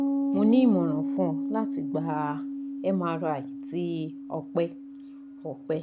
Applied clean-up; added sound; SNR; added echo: none; Piano; 3 dB; none.